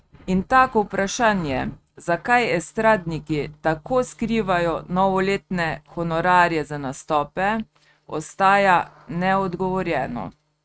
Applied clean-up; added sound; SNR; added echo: neural mask model RNNoise.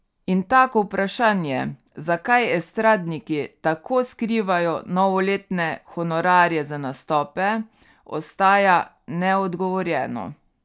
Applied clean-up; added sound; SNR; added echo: none; none; none; none.